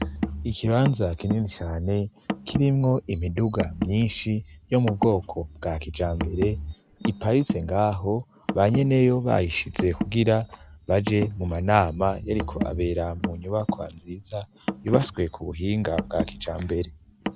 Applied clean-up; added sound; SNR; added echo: none; Car; 8 dB; none.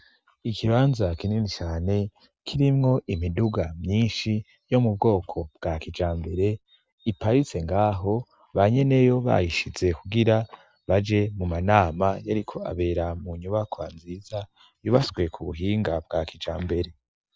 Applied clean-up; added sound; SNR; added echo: none; none; none; none.